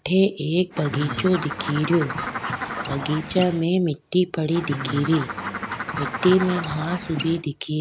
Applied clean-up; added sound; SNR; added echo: none; Bird; 7 dB; none.